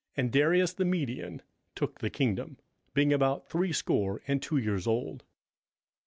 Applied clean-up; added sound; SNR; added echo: none; none; none; none.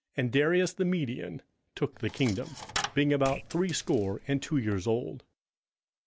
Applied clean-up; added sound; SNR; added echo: none; Coin (dropping); 12 dB; none.